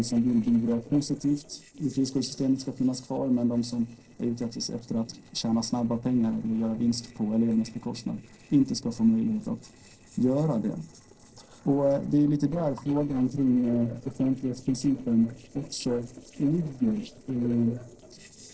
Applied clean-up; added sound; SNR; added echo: neural separator model SepFormer DNS4.